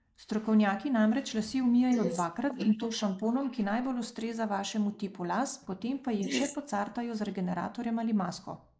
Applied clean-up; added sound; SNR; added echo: neural mask model Resemble Enhance denoiser.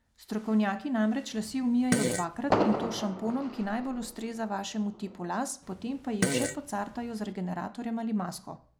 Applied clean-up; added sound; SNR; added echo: none; Fireworks + Fart; 3 dB; none.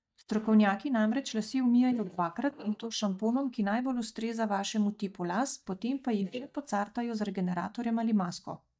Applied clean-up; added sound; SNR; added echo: neural mask model DeepFilterNet 3.